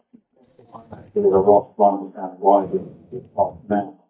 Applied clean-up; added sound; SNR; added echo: neural mask model DeepFilterNet 3.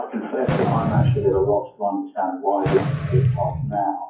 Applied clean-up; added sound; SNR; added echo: classical method WPE with log-MMSE.